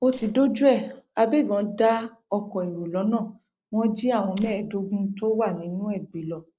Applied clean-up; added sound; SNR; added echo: neural separator model SepFormer DNS4.